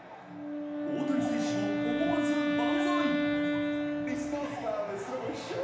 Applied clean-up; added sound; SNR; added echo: none; Wind instrument, woodwind instrument; -4 dB; reverberation time 0.9 s.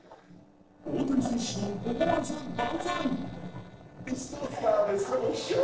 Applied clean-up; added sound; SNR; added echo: neural separator model SepFormer DNS4.